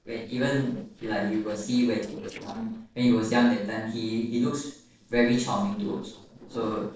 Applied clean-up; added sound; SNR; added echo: neural separator model SepFormer DNS4.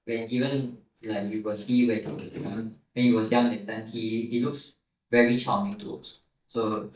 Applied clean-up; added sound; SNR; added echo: neural mask model DeepFilterNet 3.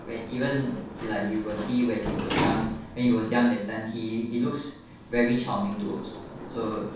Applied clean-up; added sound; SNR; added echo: none; Sliding door; 8 dB; reverberation time 0.7 s.